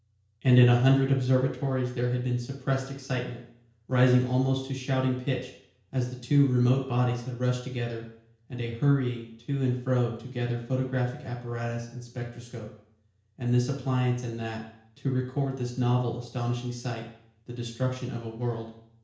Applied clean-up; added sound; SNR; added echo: none; none; none; reverberation time 0.5 s.